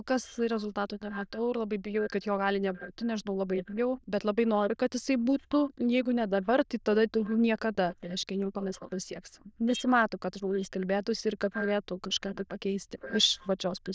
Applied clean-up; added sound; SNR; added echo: neural diffusion model UNIVERSE++.